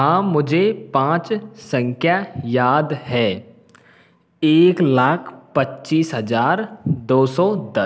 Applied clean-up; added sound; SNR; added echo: none; none; none; none.